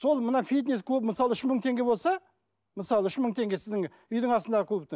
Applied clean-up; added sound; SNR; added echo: none; none; none; none.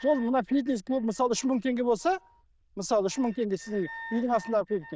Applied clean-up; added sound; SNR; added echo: neural diffusion model UNIVERSE++.